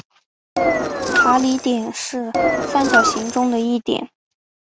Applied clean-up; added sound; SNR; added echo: none; Engine; -2 dB; none.